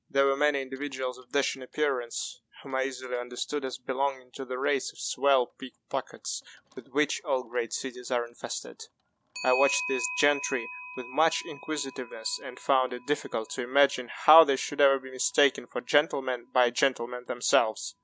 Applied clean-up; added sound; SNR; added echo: none; Clock; 16 dB; none.